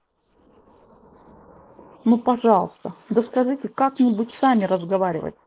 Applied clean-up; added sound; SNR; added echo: neural mask model Resemble Enhance denoiser.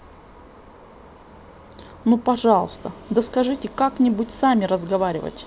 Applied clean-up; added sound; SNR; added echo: none; none; none; none.